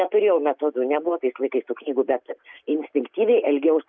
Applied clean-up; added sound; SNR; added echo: none; none; none; none.